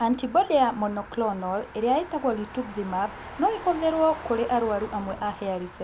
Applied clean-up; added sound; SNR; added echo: none; Motor vehicle (road); 15 dB; none.